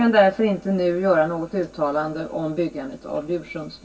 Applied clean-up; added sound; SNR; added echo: none; none; none; reverberation time 0.1 s.